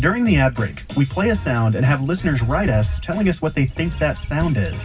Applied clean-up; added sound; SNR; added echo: none; Bird vocalization, bird call, bird song; 14 dB; reverberation time 0.4 s.